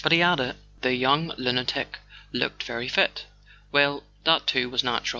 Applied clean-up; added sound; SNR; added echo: none; none; none; none.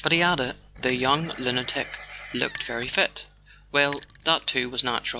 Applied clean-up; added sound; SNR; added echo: none; Livestock, farm animals, working animals + Sink (filling or washing); 16 dB; none.